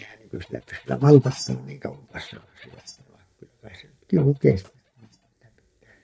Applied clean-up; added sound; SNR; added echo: neural mask model DeepFilterNet 3.